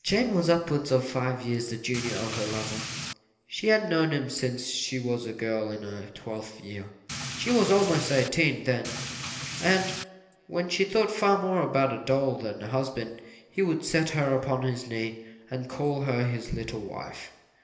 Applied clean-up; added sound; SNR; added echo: none; Rain; 7 dB; reverberation time 1.4 s.